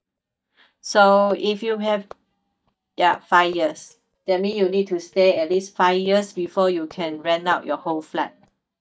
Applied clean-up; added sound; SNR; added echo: neural mask model DeepFilterNet 3.